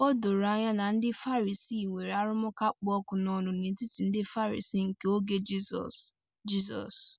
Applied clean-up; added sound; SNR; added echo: none; none; none; none.